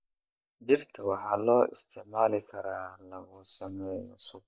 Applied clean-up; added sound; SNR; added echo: neural mask model Resemble Enhance denoiser.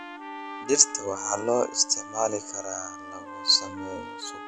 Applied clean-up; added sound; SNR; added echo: none; Trumpet + Wind instrument, woodwind instrument; 12 dB; none.